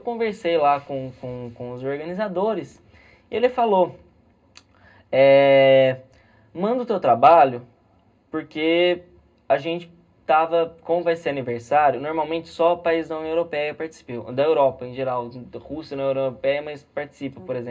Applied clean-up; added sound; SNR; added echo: none; none; none; reverberation time 0.2 s.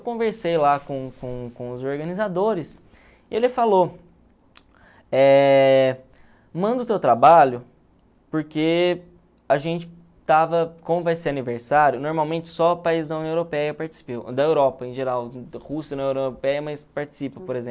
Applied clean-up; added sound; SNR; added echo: none; none; none; none.